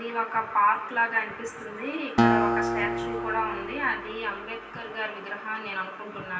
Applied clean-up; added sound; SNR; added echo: none; Acoustic guitar; -1 dB; reverberation time 0.9 s.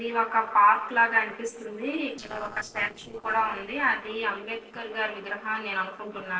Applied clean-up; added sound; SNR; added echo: neural separator model SepFormer DNS4.